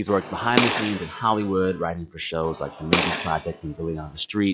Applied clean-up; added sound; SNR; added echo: classical method log-MMSE.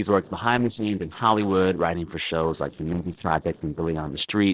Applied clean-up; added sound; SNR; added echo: neural separator model SepFormer DNS4.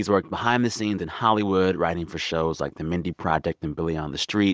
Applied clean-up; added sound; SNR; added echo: none; none; none; none.